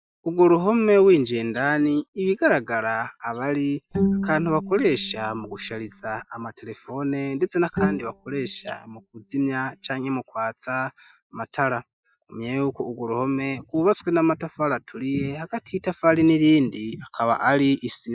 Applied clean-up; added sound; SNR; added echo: neural mask model DeepFilterNet 3.